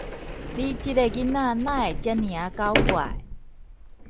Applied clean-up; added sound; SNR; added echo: none; Sliding door; 3 dB; none.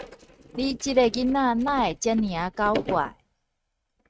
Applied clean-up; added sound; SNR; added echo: neural mask model RNNoise.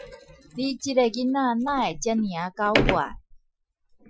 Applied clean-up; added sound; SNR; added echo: classical method Wiener filter.